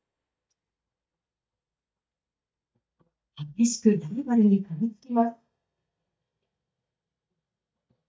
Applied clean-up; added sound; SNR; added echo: neural mask model DeepFilterNet 3.